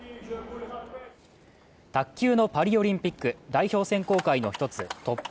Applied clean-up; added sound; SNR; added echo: none; none; none; none.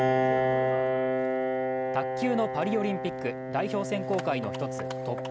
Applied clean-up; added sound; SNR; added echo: none; Piano; -3 dB; none.